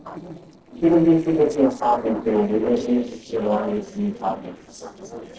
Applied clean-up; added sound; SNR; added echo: neural separator model SepFormer DNS4.